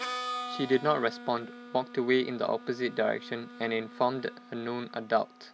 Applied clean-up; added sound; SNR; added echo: none; Harmonica; 12 dB; none.